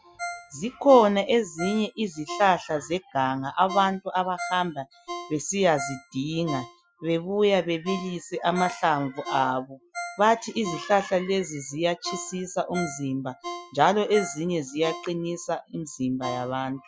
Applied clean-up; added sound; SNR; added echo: classical method Wiener filter.